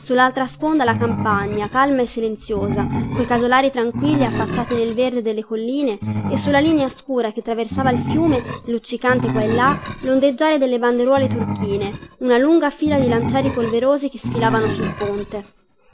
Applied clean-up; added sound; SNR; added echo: none; Animal; 7 dB; none.